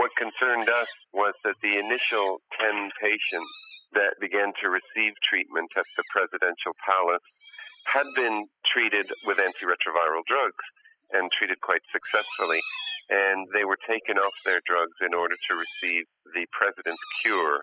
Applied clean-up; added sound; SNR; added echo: classical method spectral subtraction.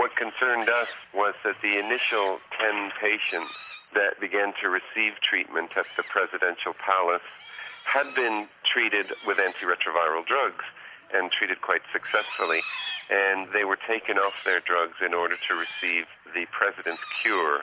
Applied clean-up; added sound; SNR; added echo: none; Livestock, farm animals, working animals; 16 dB; none.